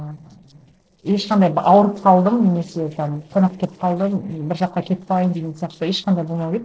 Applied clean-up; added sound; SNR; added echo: neural separator model SepFormer DNS4.